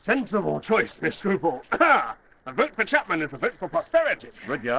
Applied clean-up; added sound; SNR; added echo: neural separator model SepFormer DNS4.